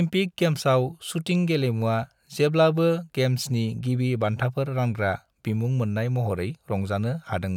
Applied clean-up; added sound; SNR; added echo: none; none; none; none.